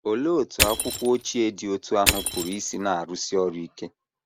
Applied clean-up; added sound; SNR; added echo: none; Crushing; 3 dB; none.